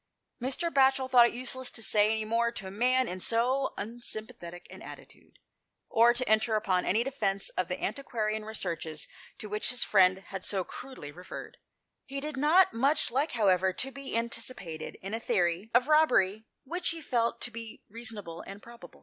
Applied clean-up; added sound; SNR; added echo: none; none; none; none.